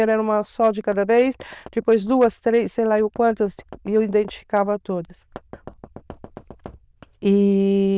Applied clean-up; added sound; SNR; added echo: neural diffusion model UNIVERSE++.